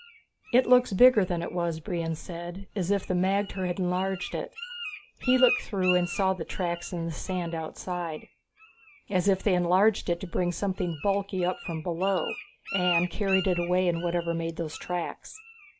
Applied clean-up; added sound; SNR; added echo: none; Bird; 12 dB; none.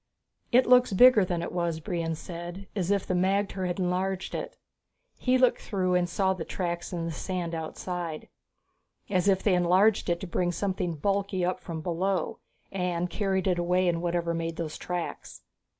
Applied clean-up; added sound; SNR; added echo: none; none; none; none.